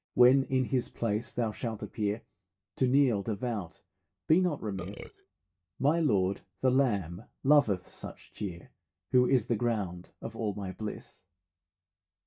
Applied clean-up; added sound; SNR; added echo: neural mask model DeepFilterNet 3.